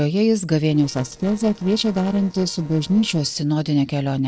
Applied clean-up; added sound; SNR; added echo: neural separator model SepFormer DNS4.